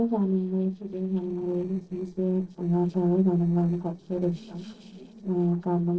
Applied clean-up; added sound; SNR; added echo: neural separator model SepFormer DNS4.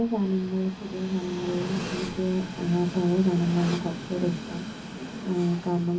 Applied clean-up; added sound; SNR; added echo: none; Train; 9 dB; reverberation time 0.3 s.